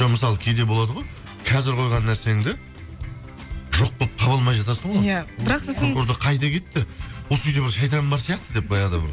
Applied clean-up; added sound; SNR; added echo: none; none; none; none.